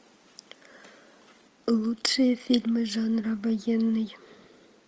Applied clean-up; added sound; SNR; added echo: none; none; none; none.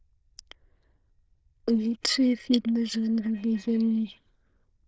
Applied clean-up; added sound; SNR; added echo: neural diffusion model UNIVERSE++.